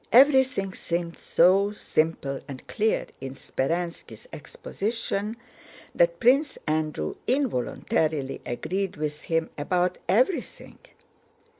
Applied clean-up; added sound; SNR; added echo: none; none; none; none.